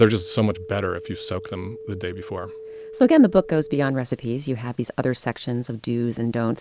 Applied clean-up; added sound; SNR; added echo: none; Telephone; 17 dB; none.